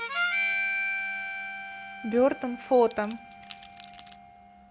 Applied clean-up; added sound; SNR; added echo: none; Harmonica + Rattle / Keys jangling; 3 dB; none.